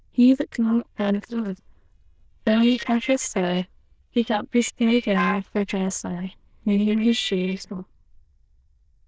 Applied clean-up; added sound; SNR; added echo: neural diffusion model UNIVERSE++.